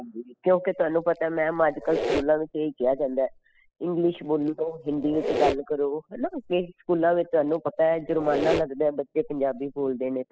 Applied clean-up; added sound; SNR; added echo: classical method spectral subtraction.